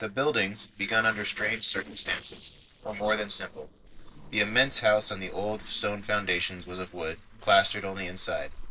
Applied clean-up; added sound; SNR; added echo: neural separator model SepFormer DNS4.